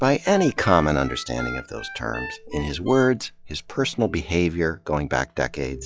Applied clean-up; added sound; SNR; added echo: classical method log-MMSE.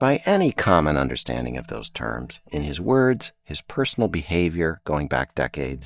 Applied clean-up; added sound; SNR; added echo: neural mask model DeepFilterNet 3.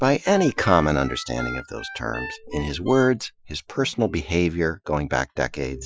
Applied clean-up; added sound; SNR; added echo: classical method Wiener filter.